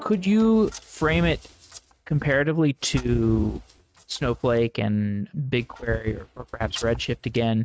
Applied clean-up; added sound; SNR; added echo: neural mask model RNNoise.